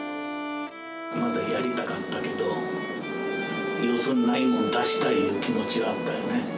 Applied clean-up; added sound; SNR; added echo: none; Bowed string instrument; 4 dB; none.